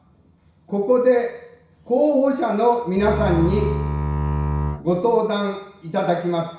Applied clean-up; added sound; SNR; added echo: none; Bowed string instrument; 2 dB; reverberation time 0.6 s.